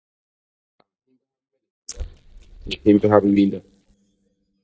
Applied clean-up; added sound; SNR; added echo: neural mask model DeepFilterNet 3.